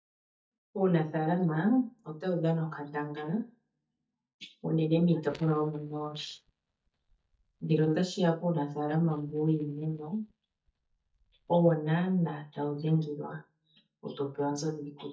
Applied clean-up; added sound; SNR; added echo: neural mask model DeepFilterNet 3.